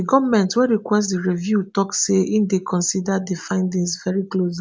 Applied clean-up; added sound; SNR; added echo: none; none; none; none.